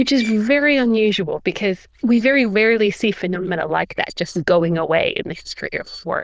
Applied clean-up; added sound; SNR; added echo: neural diffusion model UNIVERSE++.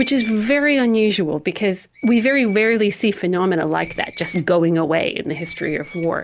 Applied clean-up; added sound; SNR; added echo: none; Screech; 19 dB; none.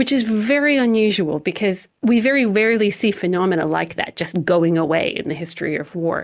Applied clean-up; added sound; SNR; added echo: none; none; none; none.